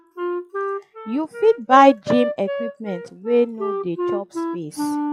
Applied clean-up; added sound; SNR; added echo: classical method log-MMSE.